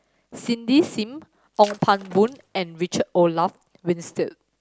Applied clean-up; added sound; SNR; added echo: none; Shatter; 18 dB; none.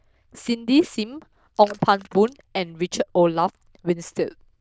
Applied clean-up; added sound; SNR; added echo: neural diffusion model UNIVERSE++.